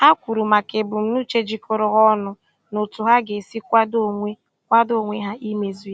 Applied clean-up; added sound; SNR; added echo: none; none; none; none.